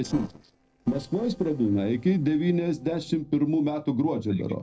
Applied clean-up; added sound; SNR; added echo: neural separator model SepFormer DNS4.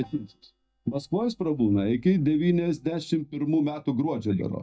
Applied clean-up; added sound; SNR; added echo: neural mask model DeepFilterNet 3.